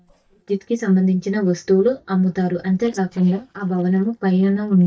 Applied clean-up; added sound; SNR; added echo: neural mask model DeepFilterNet 3.